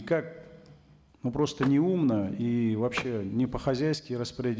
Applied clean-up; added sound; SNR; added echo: none; Vehicle; 15 dB; none.